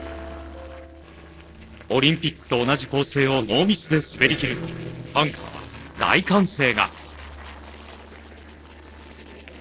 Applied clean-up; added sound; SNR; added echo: neural separator model SepFormer DNS4.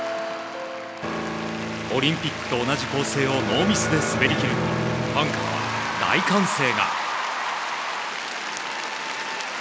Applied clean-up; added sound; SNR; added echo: none; none; none; none.